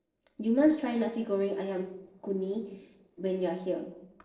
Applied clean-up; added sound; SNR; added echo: neural separator model SepFormer DNS4.